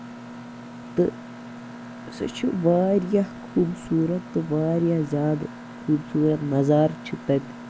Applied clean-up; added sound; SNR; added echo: none; Mechanisms; 14 dB; none.